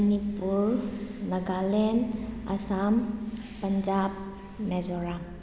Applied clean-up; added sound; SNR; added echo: none; none; none; none.